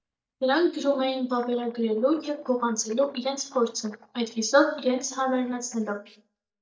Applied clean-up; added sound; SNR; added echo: neural mask model DeepFilterNet 3.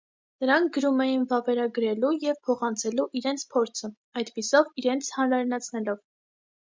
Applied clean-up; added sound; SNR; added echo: none; none; none; none.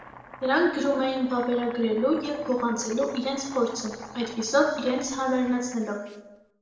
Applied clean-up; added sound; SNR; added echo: none; Domestic sounds, home sounds; 18 dB; reverberation time 1.0 s.